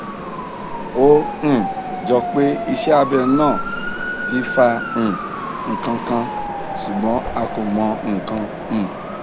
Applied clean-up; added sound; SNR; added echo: none; Motor vehicle (road) / Siren + Mechanisms; 6 dB; none.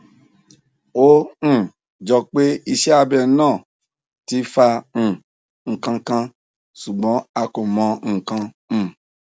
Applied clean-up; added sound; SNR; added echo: none; none; none; none.